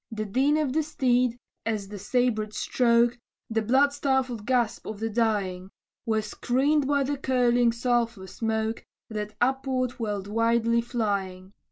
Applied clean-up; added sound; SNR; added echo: none; none; none; none.